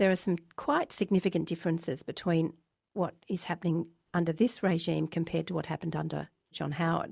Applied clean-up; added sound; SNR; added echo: none; none; none; none.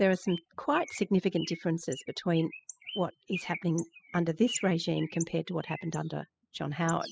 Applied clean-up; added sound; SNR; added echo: classical method spectral subtraction.